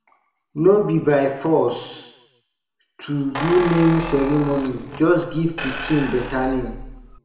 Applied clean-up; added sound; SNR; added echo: none; Squeak; 9 dB; reverberation time 0.9 s.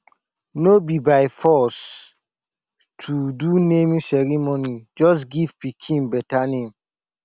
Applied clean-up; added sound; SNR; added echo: none; none; none; none.